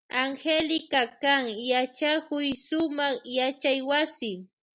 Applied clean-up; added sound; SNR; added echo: none; none; none; none.